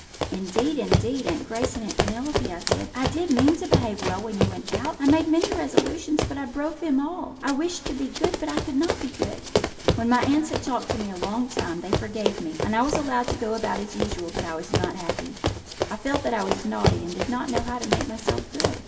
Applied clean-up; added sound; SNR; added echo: none; Run; 1 dB; reverberation time 2.6 s.